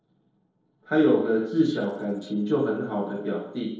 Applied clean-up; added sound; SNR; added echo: neural separator model SepFormer DNS4.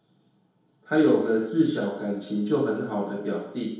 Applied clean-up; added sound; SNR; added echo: none; Bird vocalization, bird call, bird song; 16 dB; reverberation time 1.9 s.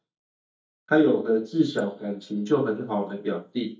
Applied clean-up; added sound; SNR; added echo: neural mask model DeepFilterNet 3.